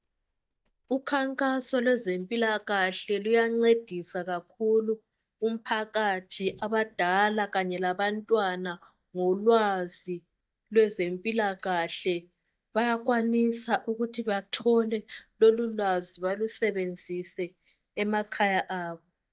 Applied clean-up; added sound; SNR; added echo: neural mask model DeepFilterNet 3.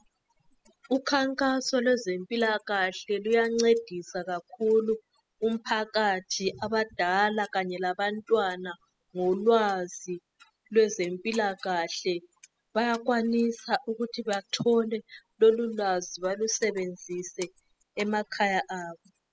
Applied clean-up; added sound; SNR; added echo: classical method spectral subtraction.